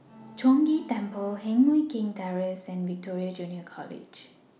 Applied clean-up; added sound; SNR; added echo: none; Bowed string instrument; 19 dB; none.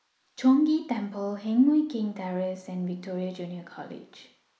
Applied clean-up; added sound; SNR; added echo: neural mask model Resemble Enhance denoiser.